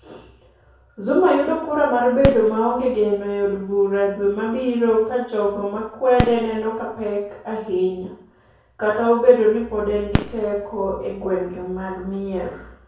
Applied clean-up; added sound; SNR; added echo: none; Fireworks; 12 dB; reverberation time 0.6 s.